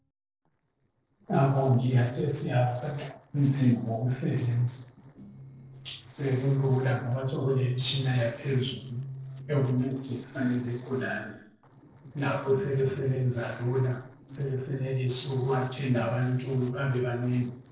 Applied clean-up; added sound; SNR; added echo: neural separator model SepFormer DNS4.